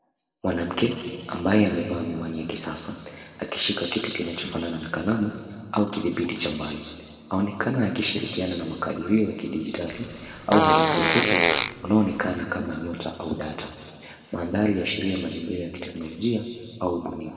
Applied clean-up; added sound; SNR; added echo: none; Fart; -5 dB; reverberation time 2.1 s.